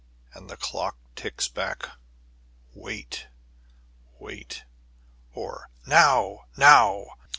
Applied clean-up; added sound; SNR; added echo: none; none; none; none.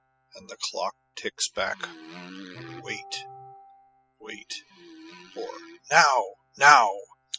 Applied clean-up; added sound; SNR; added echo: classical method spectral subtraction.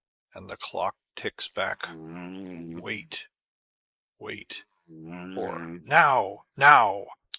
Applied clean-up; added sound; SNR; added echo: neural mask model Resemble Enhance denoiser.